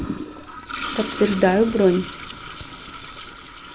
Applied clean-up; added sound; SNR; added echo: none; Toilet flush; 9 dB; none.